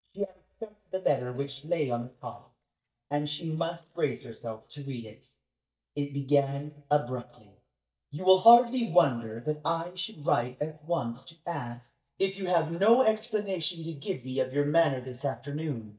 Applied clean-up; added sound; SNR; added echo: neural mask model DeepFilterNet 3.